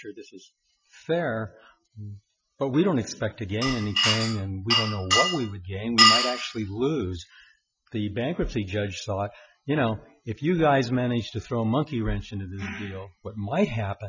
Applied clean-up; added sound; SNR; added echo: classical method Wiener filter.